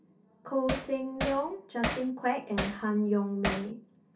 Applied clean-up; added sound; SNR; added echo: none; Hammer; 5 dB; reverberation time 0.3 s.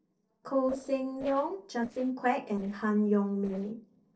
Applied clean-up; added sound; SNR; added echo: neural separator model SepFormer DNS4.